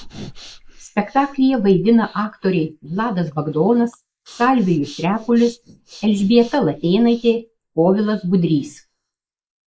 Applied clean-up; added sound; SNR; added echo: neural mask model Resemble Enhance denoiser.